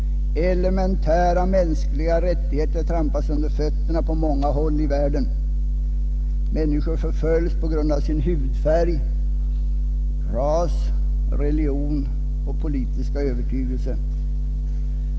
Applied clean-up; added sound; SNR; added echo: none; none; none; none.